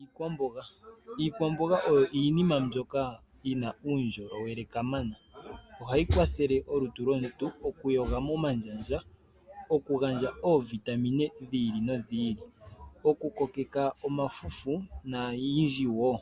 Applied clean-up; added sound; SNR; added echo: none; none; none; none.